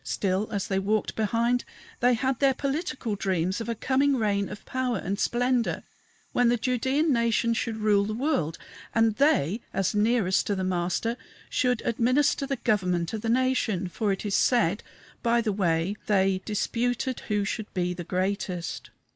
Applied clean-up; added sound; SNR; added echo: neural mask model Resemble Enhance denoiser.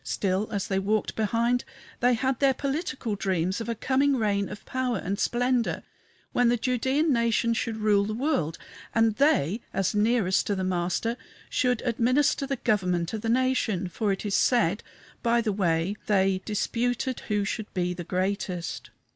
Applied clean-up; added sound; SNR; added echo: none; none; none; none.